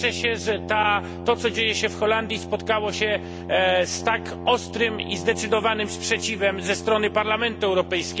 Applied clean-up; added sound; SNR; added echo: none; Brass instrument; 10 dB; none.